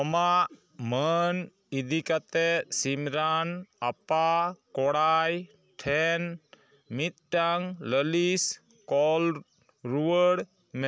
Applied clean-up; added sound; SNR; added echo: none; none; none; none.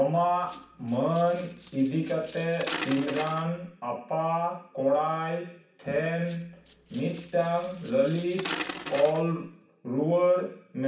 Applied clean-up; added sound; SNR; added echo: none; Coin (dropping); 9 dB; reverberation time 0.6 s.